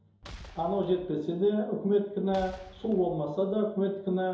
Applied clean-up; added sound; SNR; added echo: none; Boom; 20 dB; reverberation time 2.8 s.